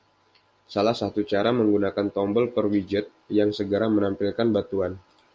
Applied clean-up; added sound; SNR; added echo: none; none; none; none.